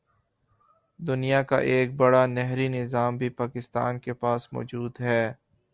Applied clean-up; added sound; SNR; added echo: none; none; none; none.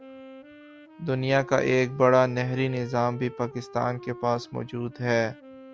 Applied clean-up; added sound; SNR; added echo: none; Wind instrument, woodwind instrument; 19 dB; none.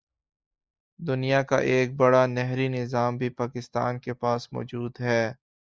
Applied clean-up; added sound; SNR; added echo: neural mask model Resemble Enhance denoiser.